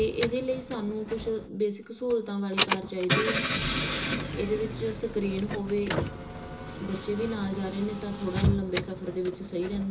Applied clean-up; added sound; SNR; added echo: none; Engine / Car; -1 dB; reverberation time 0.2 s.